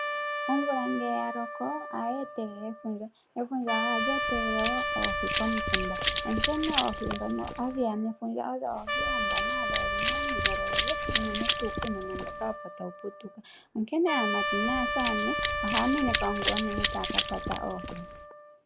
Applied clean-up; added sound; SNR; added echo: none; Run + Trumpet; -3 dB; none.